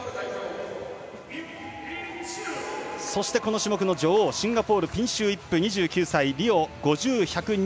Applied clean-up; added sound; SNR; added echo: none; none; none; none.